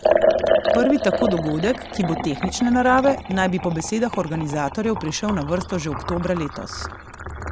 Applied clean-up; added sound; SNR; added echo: none; Liquid; 2 dB; none.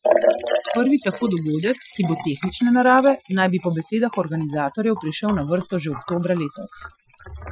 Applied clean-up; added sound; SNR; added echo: classical method Wiener filter.